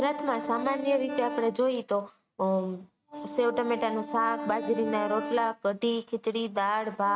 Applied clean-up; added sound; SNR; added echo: neural mask model RNNoise.